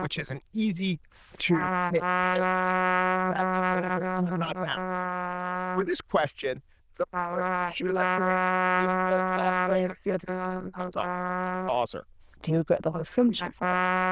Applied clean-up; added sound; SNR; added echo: neural diffusion model UNIVERSE++.